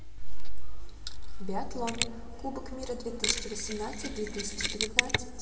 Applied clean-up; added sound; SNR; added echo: none; Mechanisms; 9 dB; reverberation time 2.6 s.